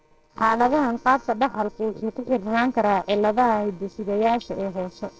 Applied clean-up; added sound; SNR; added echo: neural separator model SepFormer DNS4.